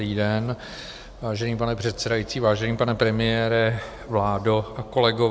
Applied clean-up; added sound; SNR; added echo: none; none; none; none.